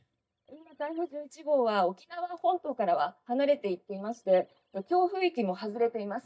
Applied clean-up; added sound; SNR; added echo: neural mask model DeepFilterNet 3.